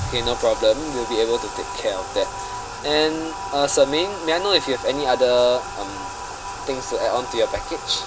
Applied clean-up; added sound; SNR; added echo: none; Bathtub (filling or washing); 8 dB; none.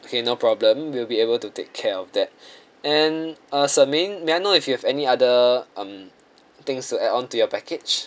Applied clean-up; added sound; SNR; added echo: none; none; none; none.